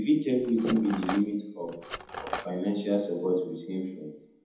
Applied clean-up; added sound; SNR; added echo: none; Cutlery, silverware; 9 dB; reverberation time 1.0 s.